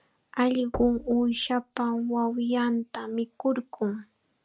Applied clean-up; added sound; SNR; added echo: none; Knock / Wood / Percussion; 15 dB; none.